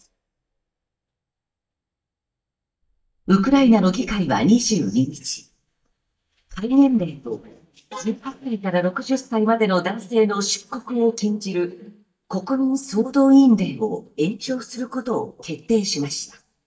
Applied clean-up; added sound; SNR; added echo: neural mask model DeepFilterNet 3.